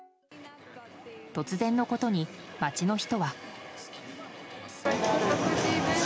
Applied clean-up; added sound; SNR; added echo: none; none; none; none.